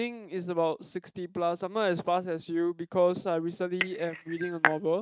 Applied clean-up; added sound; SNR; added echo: neural mask model RNNoise.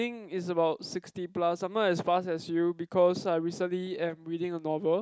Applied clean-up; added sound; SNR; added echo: none; none; none; none.